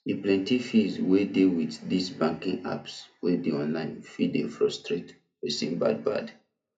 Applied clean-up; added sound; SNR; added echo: none; none; none; reverberation time 0.3 s.